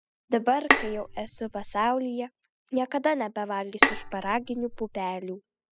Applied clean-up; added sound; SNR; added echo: classical method spectral subtraction.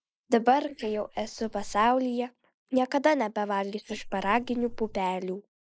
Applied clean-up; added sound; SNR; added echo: neural mask model Resemble Enhance denoiser.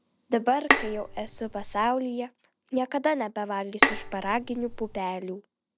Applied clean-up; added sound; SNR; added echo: none; Bowed string instrument; -2 dB; none.